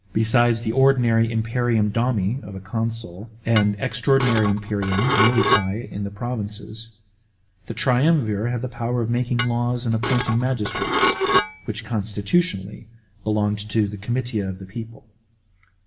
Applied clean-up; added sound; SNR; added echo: none; Dishes, pots, and pans / Glass; 2 dB; reverberation time 0.6 s.